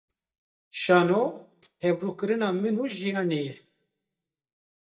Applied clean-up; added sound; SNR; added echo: neural mask model DeepFilterNet 3.